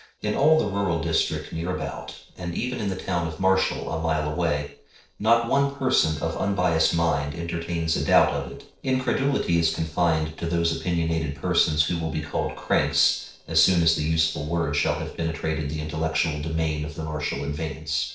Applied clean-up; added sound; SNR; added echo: neural separator model SepFormer DNS4.